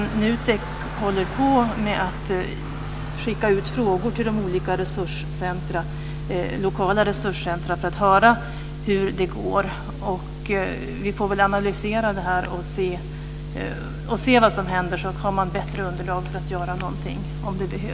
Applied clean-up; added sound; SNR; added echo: none; Traffic noise, roadway noise; 18 dB; none.